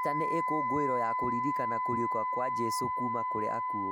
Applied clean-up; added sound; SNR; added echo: none; Wind instrument, woodwind instrument; -4 dB; none.